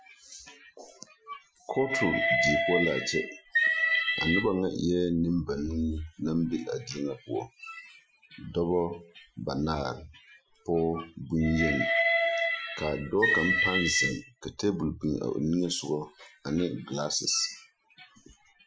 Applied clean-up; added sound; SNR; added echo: classical method Wiener filter.